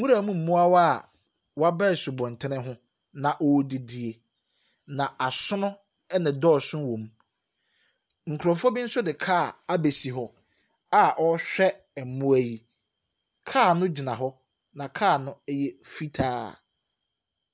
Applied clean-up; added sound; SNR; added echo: none; none; none; none.